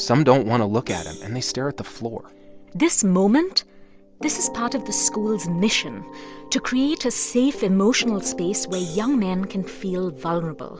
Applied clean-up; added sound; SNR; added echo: none; Hi-hat; 18 dB; none.